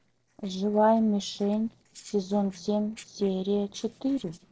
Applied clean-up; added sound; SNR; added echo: neural separator model SepFormer DNS4.